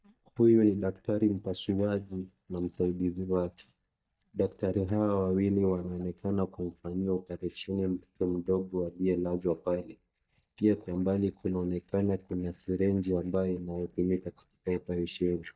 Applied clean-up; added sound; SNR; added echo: neural mask model DeepFilterNet 3.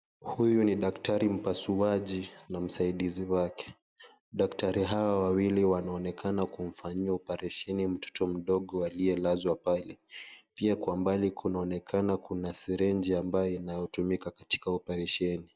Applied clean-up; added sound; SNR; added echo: none; none; none; none.